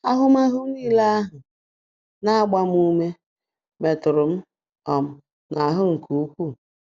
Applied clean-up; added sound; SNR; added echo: none; none; none; none.